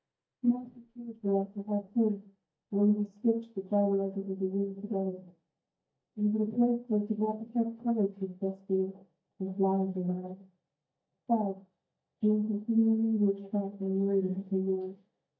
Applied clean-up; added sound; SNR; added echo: neural mask model DeepFilterNet 3.